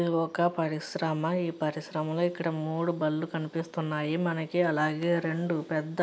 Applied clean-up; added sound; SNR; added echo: none; none; none; none.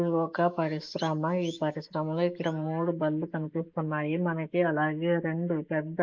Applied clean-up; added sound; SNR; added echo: neural mask model Resemble Enhance denoiser.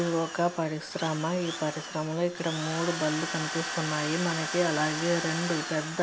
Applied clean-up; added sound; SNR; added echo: none; Drill; 6 dB; none.